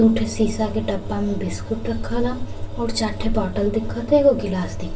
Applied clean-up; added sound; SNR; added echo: none; none; none; reverberation time 0.3 s.